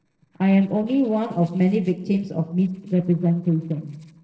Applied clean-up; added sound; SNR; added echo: neural separator model SepFormer DNS4.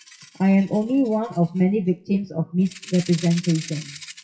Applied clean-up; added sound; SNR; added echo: classical method WPE with log-MMSE.